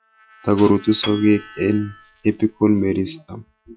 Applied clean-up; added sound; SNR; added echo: classical method log-MMSE.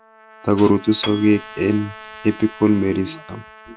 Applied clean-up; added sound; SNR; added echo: none; Trumpet + Piano; 17 dB; none.